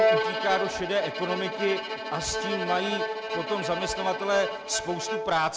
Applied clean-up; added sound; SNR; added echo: none; Bowed string instrument; 1 dB; none.